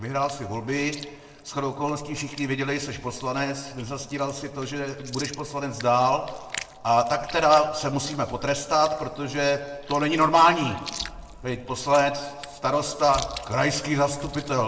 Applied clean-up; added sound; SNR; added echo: none; Chewing, mastication; 17 dB; reverberation time 1.6 s.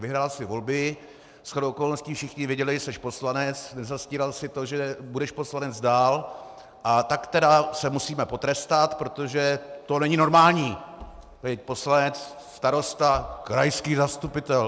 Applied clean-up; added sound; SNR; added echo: none; none; none; none.